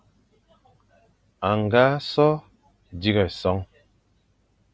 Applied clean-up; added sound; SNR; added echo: none; none; none; none.